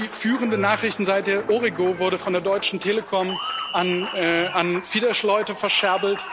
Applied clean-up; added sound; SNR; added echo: none; Applause; 11 dB; none.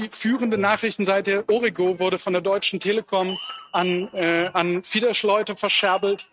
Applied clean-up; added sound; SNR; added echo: neural mask model RNNoise.